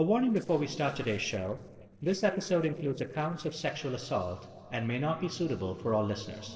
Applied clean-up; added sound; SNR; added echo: neural separator model SepFormer DNS4.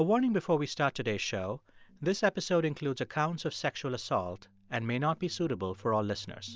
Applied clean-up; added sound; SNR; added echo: none; none; none; none.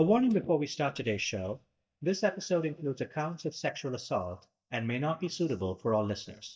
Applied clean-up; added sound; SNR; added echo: neural mask model DeepFilterNet 3.